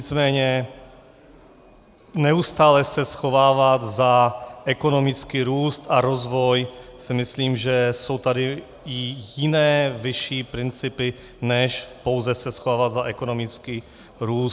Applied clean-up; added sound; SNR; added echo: none; none; none; none.